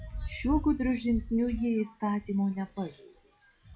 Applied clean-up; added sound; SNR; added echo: classical method log-MMSE.